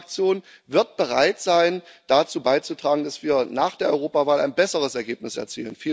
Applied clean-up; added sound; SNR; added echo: none; none; none; none.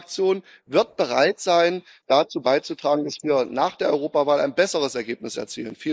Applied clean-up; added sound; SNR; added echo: neural mask model Resemble Enhance denoiser.